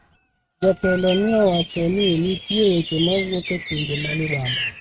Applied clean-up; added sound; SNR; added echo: neural mask model RNNoise.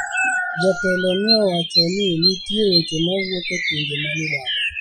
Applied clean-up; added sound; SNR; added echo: classical method Wiener filter.